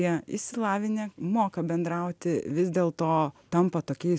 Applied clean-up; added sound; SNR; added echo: none; none; none; none.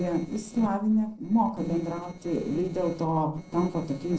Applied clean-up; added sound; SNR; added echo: neural separator model SepFormer DNS4.